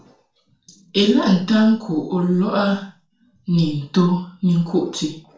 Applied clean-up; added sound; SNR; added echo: none; none; none; reverberation time 0.4 s.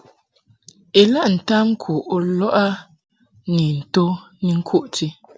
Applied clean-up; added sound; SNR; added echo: none; none; none; none.